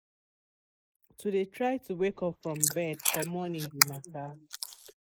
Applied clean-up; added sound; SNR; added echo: neural mask model Resemble Enhance denoiser.